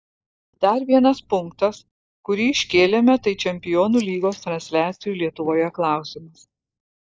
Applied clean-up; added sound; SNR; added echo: neural mask model DeepFilterNet 3.